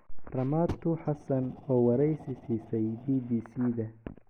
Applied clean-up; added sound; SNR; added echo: none; Fire; 16 dB; none.